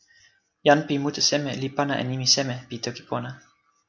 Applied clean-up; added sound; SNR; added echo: none; none; none; none.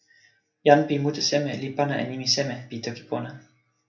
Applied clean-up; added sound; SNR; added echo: none; none; none; reverberation time 0.3 s.